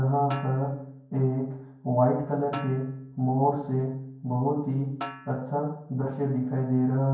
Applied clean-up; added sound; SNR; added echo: none; Snare drum; 17 dB; reverberation time 0.9 s.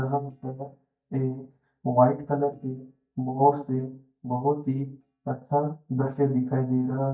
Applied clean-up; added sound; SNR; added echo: neural mask model DeepFilterNet 3.